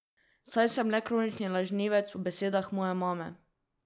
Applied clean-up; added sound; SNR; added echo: none; none; none; none.